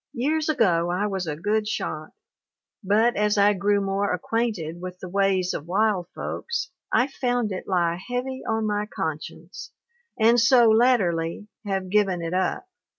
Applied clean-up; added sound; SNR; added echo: none; none; none; none.